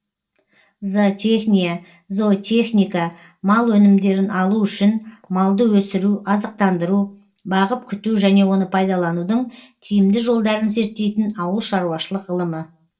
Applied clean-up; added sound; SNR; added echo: none; none; none; reverberation time 0.2 s.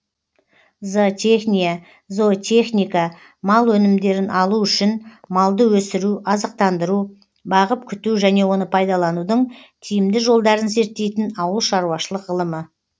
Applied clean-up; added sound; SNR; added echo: none; none; none; none.